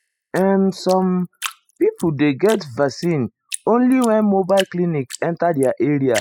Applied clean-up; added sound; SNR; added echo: classical method spectral subtraction.